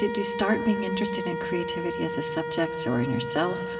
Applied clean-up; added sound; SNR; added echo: none; Wind instrument, woodwind instrument; 4 dB; reverberation time 2.4 s.